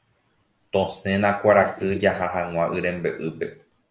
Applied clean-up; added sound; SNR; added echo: neural mask model Resemble Enhance denoiser.